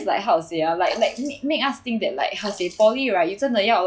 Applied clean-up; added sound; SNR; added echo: classical method log-MMSE.